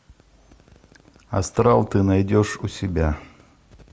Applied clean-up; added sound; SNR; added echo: none; none; none; none.